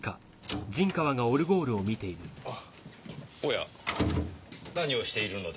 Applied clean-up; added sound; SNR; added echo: none; none; none; none.